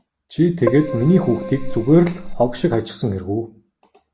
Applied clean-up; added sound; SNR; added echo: none; Keyboard (musical); 8 dB; none.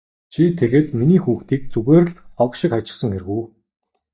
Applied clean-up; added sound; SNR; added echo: neural mask model DeepFilterNet 3.